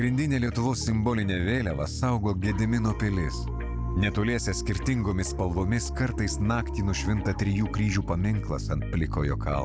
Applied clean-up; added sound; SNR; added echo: none; none; none; none.